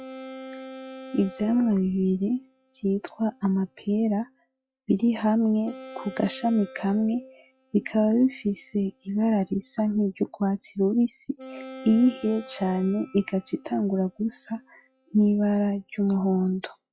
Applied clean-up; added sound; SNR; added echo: classical method log-MMSE.